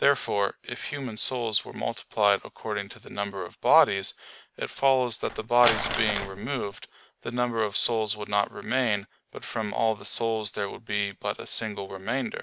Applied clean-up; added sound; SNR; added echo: none; Crumpling, crinkling; 4 dB; none.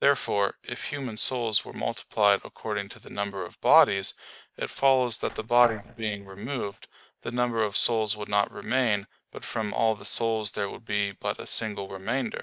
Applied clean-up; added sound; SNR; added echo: neural mask model DeepFilterNet 3.